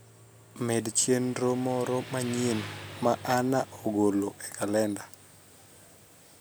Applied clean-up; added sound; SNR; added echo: none; Motorcycle; 16 dB; none.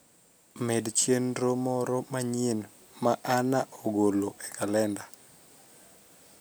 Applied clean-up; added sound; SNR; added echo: none; none; none; none.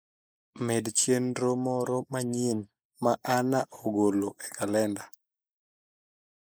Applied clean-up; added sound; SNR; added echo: neural mask model Resemble Enhance denoiser.